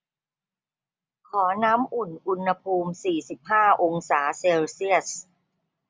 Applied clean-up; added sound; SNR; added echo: none; none; none; none.